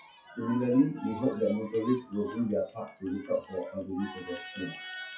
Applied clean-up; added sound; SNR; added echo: classical method WPE with log-MMSE.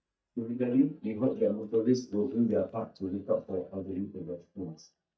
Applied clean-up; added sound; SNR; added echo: neural mask model DeepFilterNet 3.